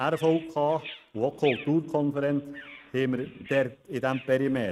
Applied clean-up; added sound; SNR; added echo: neural mask model RNNoise.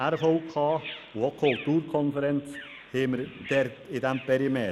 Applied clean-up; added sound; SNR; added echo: neural mask model Resemble Enhance denoiser.